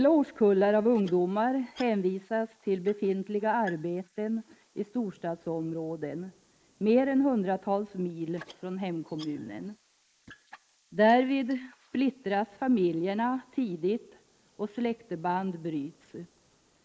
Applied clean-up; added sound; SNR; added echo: neural mask model Resemble Enhance denoiser.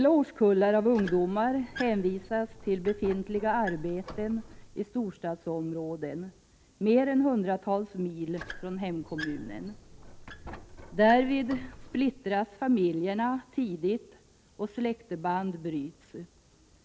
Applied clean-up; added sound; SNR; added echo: none; Squeak; 14 dB; none.